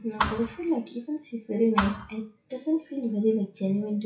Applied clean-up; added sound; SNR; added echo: classical method WPE with log-MMSE.